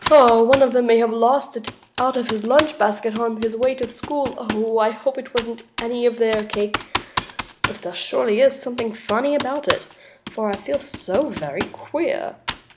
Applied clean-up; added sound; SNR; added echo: none; Computer keyboard; 11 dB; none.